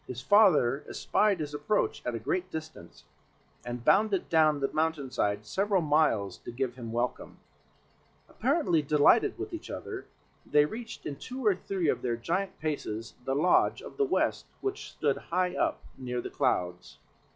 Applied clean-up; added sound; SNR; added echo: classical method log-MMSE.